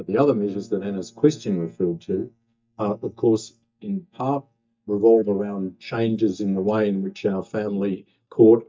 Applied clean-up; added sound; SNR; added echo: neural mask model DeepFilterNet 3.